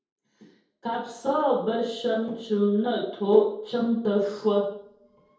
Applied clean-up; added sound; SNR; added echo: none; none; none; reverberation time 0.7 s.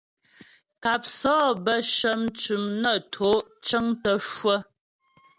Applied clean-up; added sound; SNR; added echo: none; none; none; none.